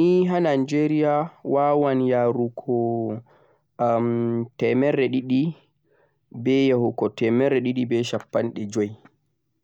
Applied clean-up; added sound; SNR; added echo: none; none; none; none.